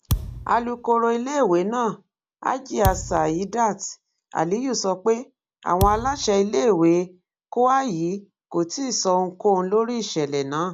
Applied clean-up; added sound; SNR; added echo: none; Thump, thud; 7 dB; none.